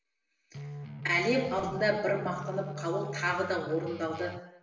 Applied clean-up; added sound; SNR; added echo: none; Guitar; 9 dB; reverberation time 0.9 s.